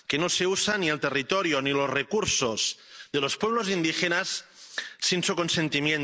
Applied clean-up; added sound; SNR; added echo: none; none; none; none.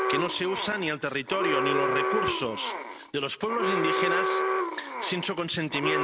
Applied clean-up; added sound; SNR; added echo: none; Alarm; -1 dB; none.